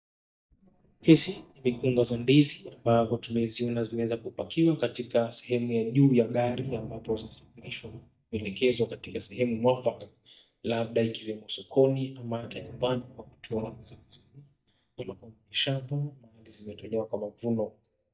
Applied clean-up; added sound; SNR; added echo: neural mask model DeepFilterNet 3.